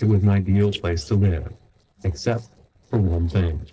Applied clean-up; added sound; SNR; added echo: neural separator model SepFormer DNS4.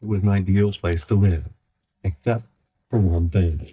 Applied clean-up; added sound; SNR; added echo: neural mask model DeepFilterNet 3.